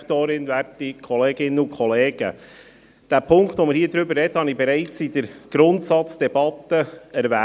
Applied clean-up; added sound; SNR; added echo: none; none; none; none.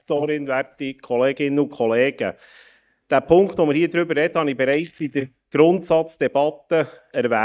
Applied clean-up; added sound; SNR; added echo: neural mask model DeepFilterNet 3.